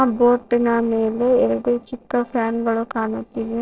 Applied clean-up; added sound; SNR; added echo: neural separator model SepFormer DNS4.